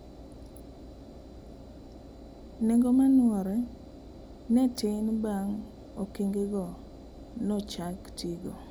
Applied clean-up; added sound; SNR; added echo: none; Engine; 16 dB; none.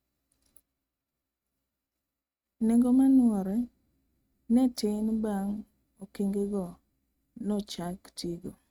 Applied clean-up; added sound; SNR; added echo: neural mask model RNNoise.